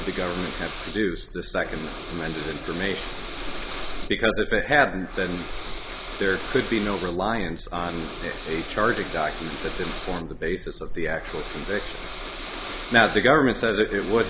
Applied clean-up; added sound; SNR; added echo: none; Breathing; 11 dB; none.